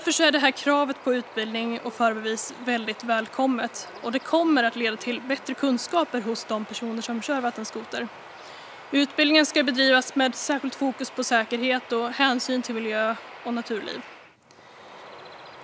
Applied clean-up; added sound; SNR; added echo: none; Bird vocalization, bird call, bird song; 17 dB; none.